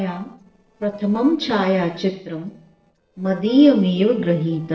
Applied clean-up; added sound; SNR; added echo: neural separator model SepFormer DNS4.